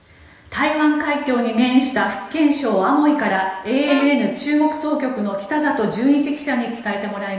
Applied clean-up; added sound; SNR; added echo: none; Harmonica; 11 dB; reverberation time 1.1 s.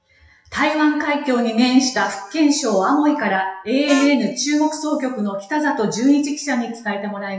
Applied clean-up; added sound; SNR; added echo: classical method WPE with log-MMSE.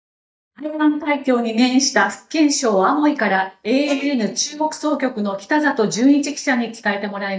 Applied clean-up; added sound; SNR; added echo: neural mask model DeepFilterNet 3.